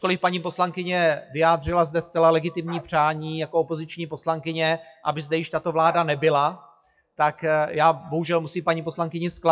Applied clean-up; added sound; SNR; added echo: classical method WPE with log-MMSE.